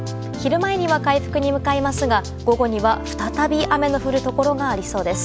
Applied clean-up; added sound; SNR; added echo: none; none; none; none.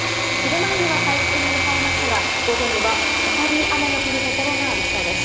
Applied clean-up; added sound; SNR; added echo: none; Engine / Mechanisms; -4 dB; reverberation time 2.6 s.